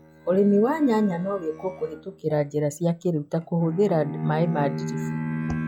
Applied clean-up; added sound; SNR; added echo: classical method log-MMSE.